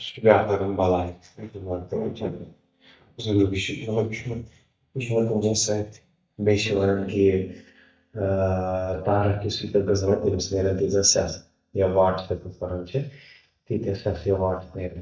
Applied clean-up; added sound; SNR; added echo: neural mask model DeepFilterNet 3.